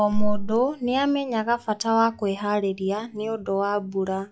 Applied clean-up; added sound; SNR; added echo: classical method log-MMSE.